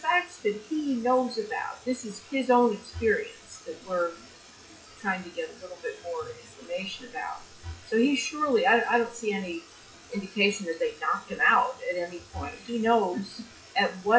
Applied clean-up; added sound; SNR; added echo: classical method WPE with log-MMSE.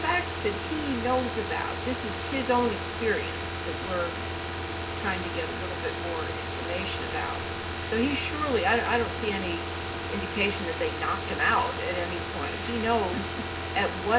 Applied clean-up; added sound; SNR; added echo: none; Car; 2 dB; reverberation time 0.2 s.